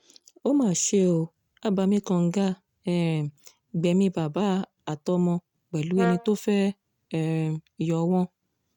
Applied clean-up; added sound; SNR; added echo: neural mask model RNNoise.